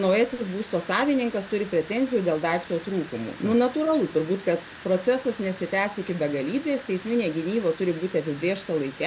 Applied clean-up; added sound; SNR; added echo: none; Water; 17 dB; none.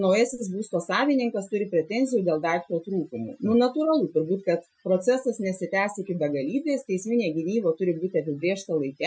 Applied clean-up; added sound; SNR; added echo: classical method Wiener filter.